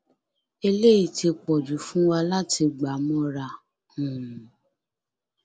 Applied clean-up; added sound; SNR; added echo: none; none; none; none.